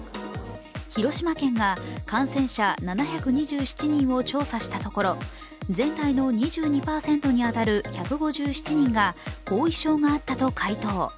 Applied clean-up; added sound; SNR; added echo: none; none; none; none.